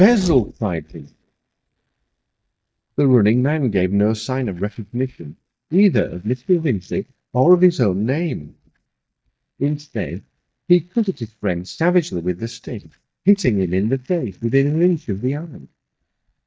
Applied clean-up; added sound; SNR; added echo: neural mask model DeepFilterNet 3.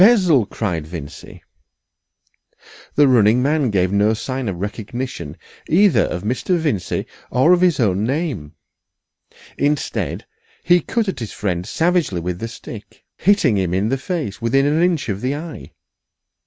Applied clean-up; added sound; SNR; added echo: none; none; none; none.